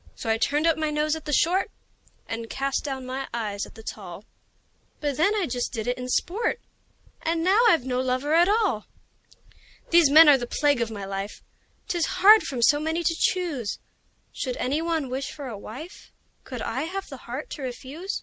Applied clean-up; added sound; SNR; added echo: none; none; none; none.